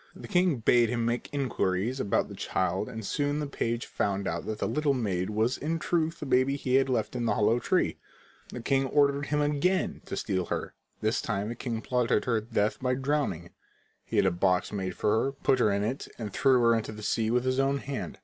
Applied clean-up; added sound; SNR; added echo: none; none; none; none.